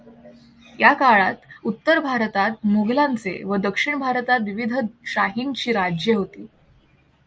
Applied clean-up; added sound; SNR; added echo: none; none; none; none.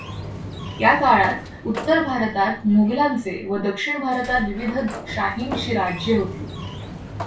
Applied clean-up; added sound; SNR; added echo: none; Sliding door; 11 dB; reverberation time 0.3 s.